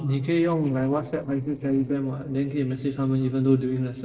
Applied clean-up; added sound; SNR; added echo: neural separator model SepFormer DNS4.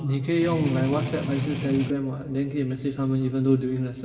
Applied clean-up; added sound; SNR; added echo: none; Strum; 5 dB; reverberation time 2.3 s.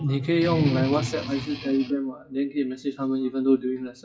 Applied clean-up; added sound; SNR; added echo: classical method WPE with log-MMSE.